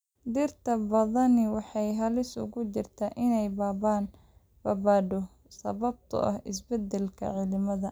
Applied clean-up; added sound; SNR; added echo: none; none; none; none.